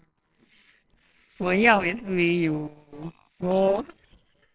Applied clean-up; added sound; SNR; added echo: neural separator model SepFormer WHAMR!.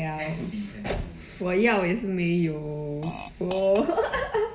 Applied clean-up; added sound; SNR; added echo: none; Fart; 17 dB; reverberation time 0.6 s.